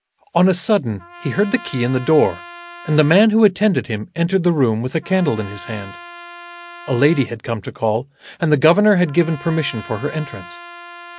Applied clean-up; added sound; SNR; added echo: none; Trumpet; 20 dB; none.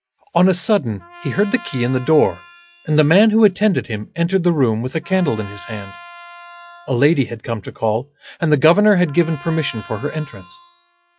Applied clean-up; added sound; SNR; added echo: classical method log-MMSE.